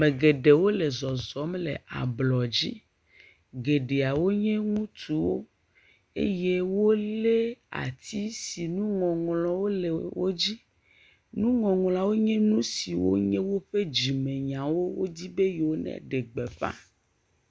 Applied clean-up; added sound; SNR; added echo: none; none; none; none.